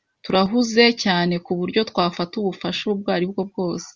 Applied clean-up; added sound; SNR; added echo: none; none; none; none.